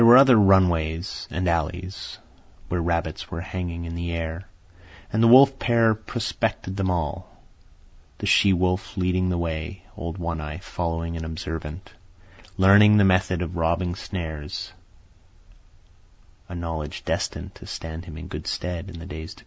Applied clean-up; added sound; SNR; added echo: none; none; none; none.